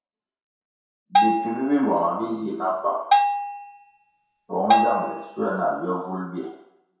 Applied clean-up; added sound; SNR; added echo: none; Bell; -2 dB; reverberation time 0.7 s.